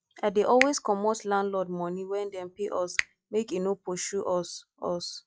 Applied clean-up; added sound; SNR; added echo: classical method log-MMSE.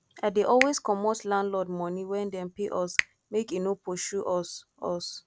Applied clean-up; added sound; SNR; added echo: none; Finger snapping; 9 dB; none.